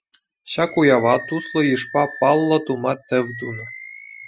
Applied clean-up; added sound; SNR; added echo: classical method spectral subtraction.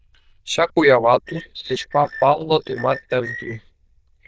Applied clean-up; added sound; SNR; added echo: neural diffusion model UNIVERSE++.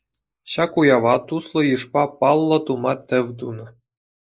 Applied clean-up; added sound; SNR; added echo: neural mask model Resemble Enhance denoiser.